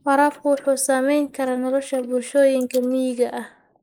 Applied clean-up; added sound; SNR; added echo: neural mask model Resemble Enhance denoiser.